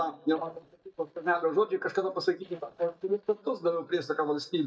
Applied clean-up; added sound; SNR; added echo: neural mask model DeepFilterNet 3.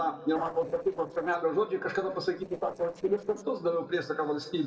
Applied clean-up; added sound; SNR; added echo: neural separator model SepFormer DNS4.